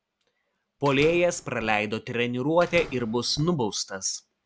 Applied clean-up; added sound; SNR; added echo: none; Slam; 16 dB; none.